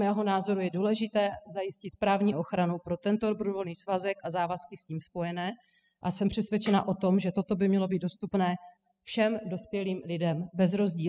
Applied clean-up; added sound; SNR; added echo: classical method spectral subtraction.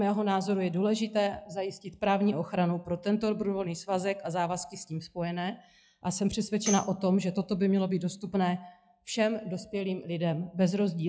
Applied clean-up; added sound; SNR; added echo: classical method log-MMSE.